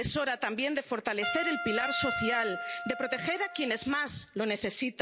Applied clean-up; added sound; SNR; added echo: none; Trumpet; 6 dB; none.